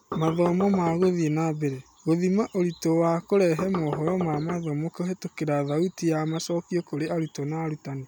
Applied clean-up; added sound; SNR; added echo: none; Knock; 8 dB; none.